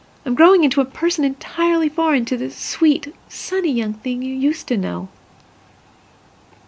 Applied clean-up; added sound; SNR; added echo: none; none; none; none.